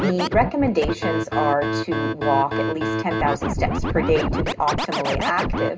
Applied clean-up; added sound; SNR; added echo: none; Scratching (performance technique); 1 dB; reverberation time 0.2 s.